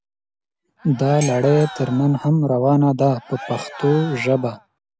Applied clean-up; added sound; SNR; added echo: none; Dishes, pots, and pans + Cheering; 15 dB; none.